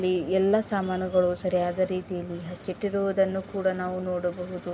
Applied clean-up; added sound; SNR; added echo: none; none; none; none.